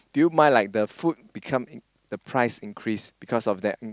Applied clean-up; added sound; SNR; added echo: none; none; none; none.